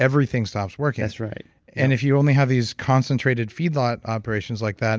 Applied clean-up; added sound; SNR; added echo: none; none; none; none.